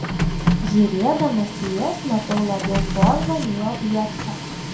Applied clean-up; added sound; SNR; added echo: none; Printer; 1 dB; reverberation time 0.4 s.